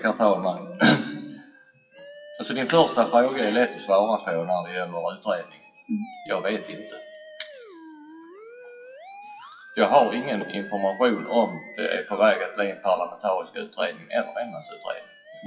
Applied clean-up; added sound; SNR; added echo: classical method WPE with log-MMSE.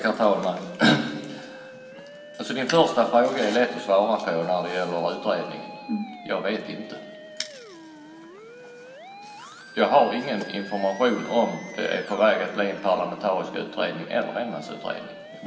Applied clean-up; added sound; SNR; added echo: none; Musical instrument; 17 dB; reverberation time 1.4 s.